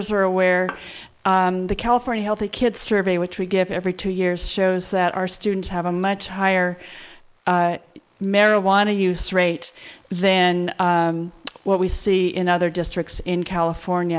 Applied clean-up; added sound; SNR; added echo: neural mask model Resemble Enhance denoiser.